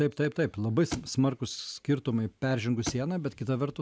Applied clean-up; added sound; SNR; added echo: none; Thump, thud; 11 dB; none.